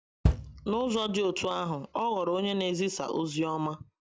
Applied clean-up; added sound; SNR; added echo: none; Bass drum; 3 dB; none.